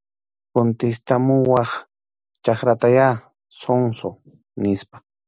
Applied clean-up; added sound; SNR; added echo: none; none; none; none.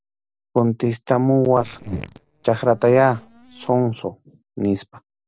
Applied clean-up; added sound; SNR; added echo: neural separator model SepFormer DNS4.